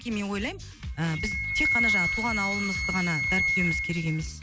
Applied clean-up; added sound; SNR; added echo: none; Wind instrument, woodwind instrument; -2 dB; none.